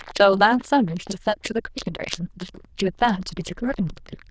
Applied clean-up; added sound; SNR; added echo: neural diffusion model UNIVERSE++.